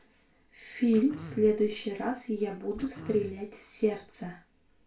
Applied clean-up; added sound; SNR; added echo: none; Cough; 18 dB; reverberation time 0.3 s.